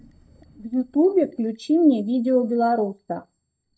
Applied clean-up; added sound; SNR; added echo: neural mask model DeepFilterNet 3.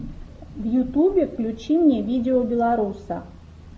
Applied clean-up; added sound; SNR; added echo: none; none; none; none.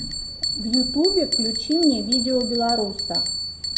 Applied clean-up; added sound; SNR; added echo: none; Bell; 2 dB; none.